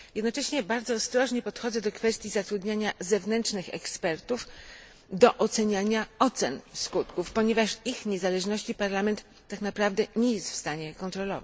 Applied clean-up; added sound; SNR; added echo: none; none; none; none.